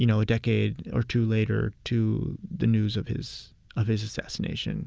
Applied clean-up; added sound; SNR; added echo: none; none; none; none.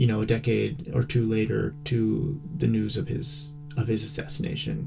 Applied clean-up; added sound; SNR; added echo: none; Organ; 14 dB; reverberation time 0.1 s.